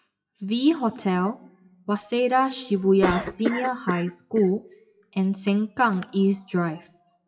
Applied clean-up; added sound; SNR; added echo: classical method WPE with log-MMSE.